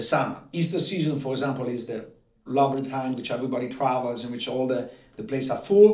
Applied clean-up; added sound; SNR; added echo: neural separator model SepFormer DNS4.